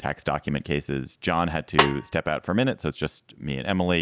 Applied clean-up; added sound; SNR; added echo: none; Snare drum; 1 dB; none.